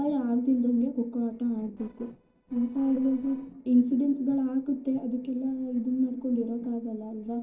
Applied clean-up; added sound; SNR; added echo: neural separator model SepFormer DNS4.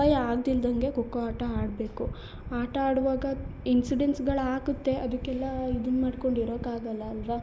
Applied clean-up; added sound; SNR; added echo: none; none; none; none.